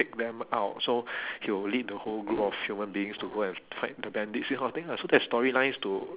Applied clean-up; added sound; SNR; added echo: none; none; none; none.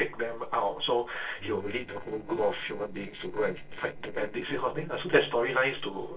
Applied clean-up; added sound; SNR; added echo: neural separator model SepFormer DNS4.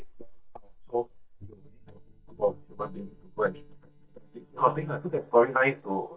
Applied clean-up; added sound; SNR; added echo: neural mask model DeepFilterNet 3.